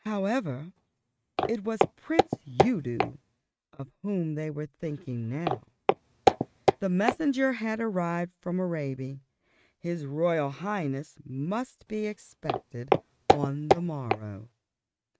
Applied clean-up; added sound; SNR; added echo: neural mask model RNNoise.